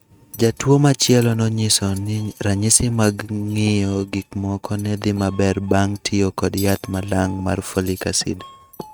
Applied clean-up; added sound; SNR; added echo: neural mask model RNNoise.